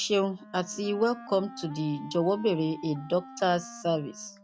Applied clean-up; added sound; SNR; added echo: none; Wind instrument, woodwind instrument; 17 dB; none.